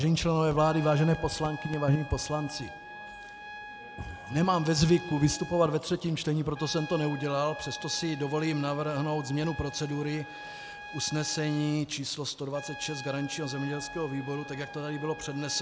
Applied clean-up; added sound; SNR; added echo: none; Trumpet; 14 dB; none.